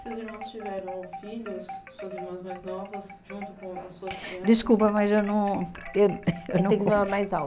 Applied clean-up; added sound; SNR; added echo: none; Wind chime; 15 dB; none.